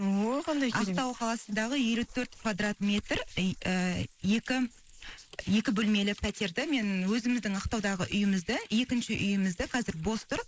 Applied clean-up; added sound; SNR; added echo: neural mask model Resemble Enhance denoiser.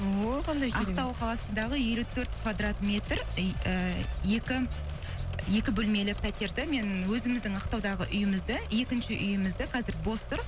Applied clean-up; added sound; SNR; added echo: none; Engine / Mechanisms; 13 dB; none.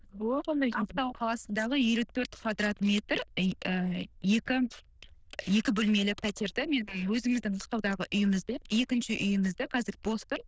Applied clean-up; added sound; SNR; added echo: neural diffusion model UNIVERSE++.